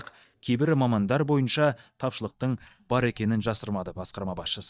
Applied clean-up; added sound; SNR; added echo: neural mask model DeepFilterNet 3.